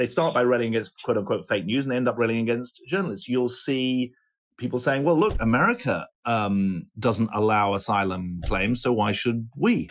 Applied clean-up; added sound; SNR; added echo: classical method Wiener filter.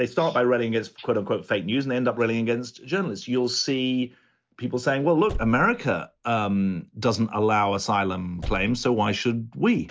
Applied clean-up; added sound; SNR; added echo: none; Slam / Car; 12 dB; none.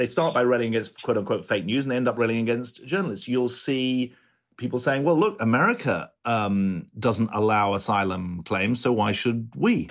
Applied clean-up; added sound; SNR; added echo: none; none; none; none.